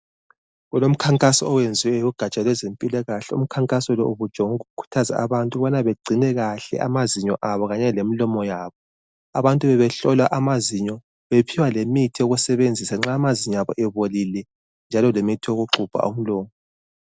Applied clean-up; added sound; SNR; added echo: none; none; none; none.